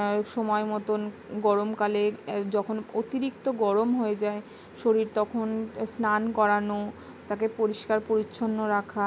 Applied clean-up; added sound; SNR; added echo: none; none; none; none.